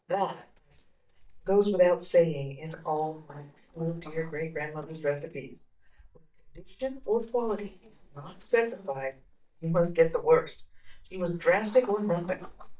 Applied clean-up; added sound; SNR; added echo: neural mask model DeepFilterNet 3.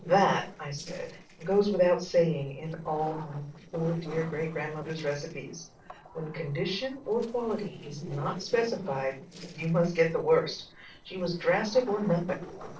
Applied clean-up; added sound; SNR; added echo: neural separator model SepFormer DNS4.